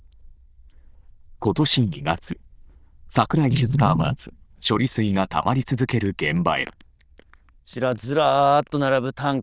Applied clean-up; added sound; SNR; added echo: neural diffusion model UNIVERSE++.